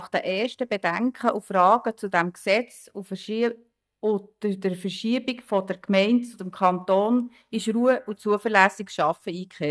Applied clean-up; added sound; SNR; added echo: neural mask model DeepFilterNet 3.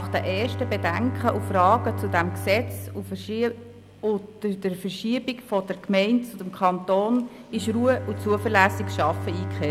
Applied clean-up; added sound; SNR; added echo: none; Bowed string instrument; 8 dB; none.